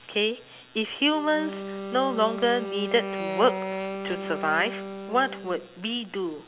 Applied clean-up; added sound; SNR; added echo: none; Wind instrument, woodwind instrument; 8 dB; none.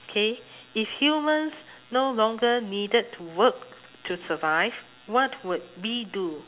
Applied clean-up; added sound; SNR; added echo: none; none; none; none.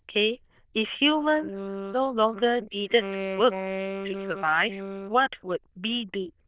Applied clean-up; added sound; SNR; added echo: neural diffusion model UNIVERSE++.